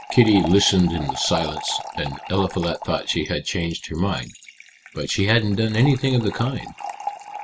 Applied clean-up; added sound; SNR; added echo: none; Fill (with liquid) / Trickle, dribble; 12 dB; none.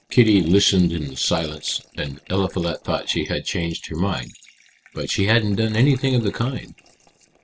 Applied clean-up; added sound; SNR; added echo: neural separator model SepFormer DNS4.